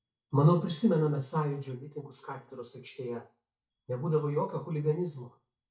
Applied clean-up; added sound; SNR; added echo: neural mask model DeepFilterNet 3.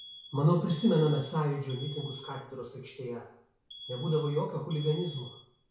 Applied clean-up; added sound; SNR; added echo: none; Alarm; 17 dB; reverberation time 0.6 s.